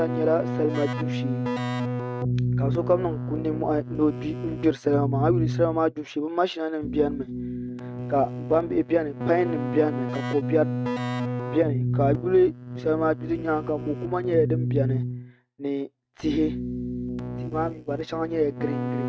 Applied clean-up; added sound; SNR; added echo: neural mask model RNNoise.